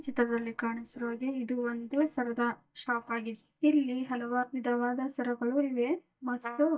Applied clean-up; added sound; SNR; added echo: neural mask model DeepFilterNet 3.